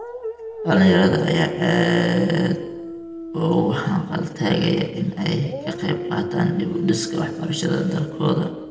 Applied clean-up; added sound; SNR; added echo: none; Dog; 11 dB; reverberation time 1.0 s.